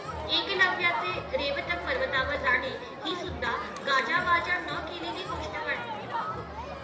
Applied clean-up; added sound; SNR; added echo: none; Crowd; 6 dB; reverberation time 0.8 s.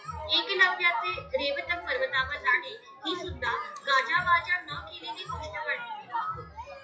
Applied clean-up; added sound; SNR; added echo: classical method WPE with log-MMSE.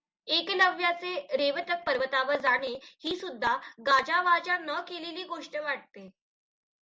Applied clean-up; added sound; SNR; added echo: none; none; none; none.